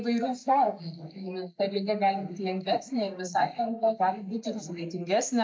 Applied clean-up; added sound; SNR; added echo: neural mask model Resemble Enhance denoiser.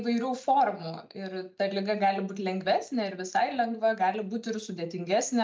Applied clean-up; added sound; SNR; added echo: none; none; none; none.